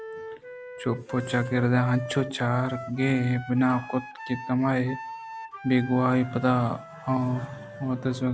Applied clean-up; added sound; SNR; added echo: none; Wind instrument, woodwind instrument; 14 dB; none.